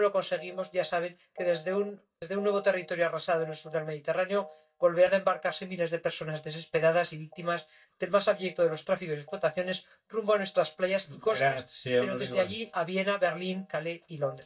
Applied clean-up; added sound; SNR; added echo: neural mask model DeepFilterNet 3.